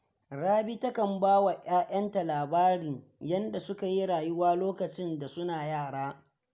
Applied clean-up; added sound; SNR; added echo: none; none; none; none.